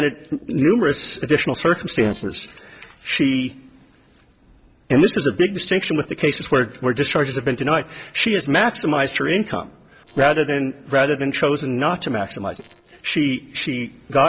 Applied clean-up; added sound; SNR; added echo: neural separator model SepFormer DNS4.